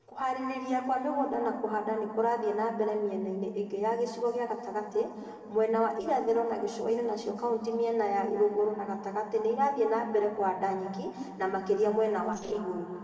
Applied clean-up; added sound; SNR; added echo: neural separator model SepFormer DNS4.